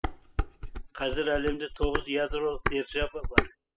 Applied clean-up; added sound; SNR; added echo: classical method spectral subtraction.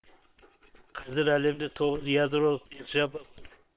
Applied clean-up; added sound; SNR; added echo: neural separator model SepFormer WHAM!.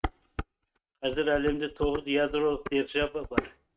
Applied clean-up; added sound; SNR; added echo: neural mask model RNNoise.